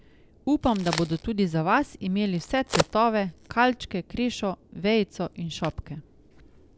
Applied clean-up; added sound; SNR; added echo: none; Crack; 11 dB; none.